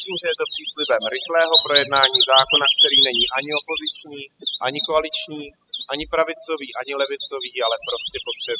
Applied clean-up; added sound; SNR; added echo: classical method spectral subtraction.